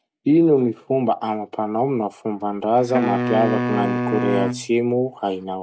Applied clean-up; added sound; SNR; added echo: none; Wind instrument, woodwind instrument; 4 dB; none.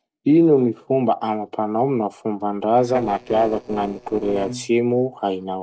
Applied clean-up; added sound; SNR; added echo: neural separator model SepFormer DNS4.